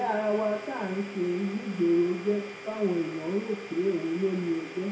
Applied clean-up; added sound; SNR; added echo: none; Domestic sounds, home sounds; 13 dB; reverberation time 0.5 s.